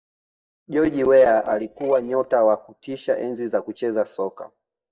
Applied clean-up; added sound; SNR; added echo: neural mask model DeepFilterNet 3.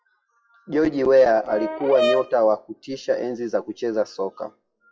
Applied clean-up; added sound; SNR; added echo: classical method WPE with log-MMSE.